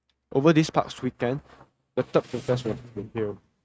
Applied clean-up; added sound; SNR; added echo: neural mask model RNNoise.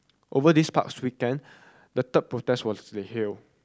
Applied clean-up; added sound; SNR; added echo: none; none; none; none.